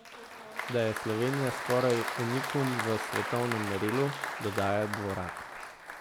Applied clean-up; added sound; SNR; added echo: none; Applause; 5 dB; none.